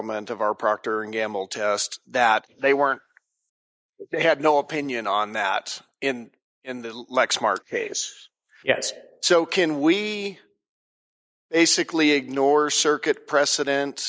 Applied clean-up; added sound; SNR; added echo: neural mask model Resemble Enhance denoiser.